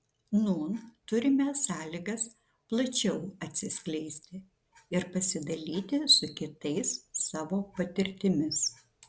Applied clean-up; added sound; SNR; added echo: none; none; none; none.